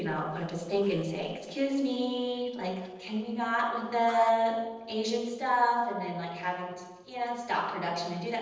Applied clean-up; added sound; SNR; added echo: neural separator model SepFormer DNS4.